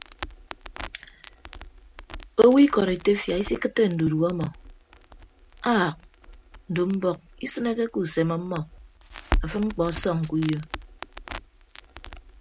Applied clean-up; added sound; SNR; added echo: none; Crackle; 11 dB; none.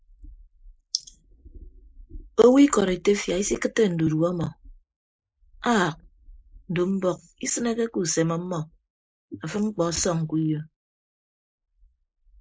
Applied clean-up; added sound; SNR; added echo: neural mask model Resemble Enhance denoiser.